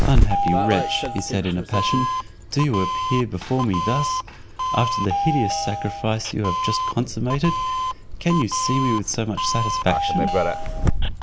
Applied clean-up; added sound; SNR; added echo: none; Doorbell; -1 dB; none.